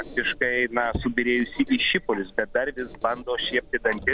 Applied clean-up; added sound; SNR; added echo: none; Squeak; 14 dB; none.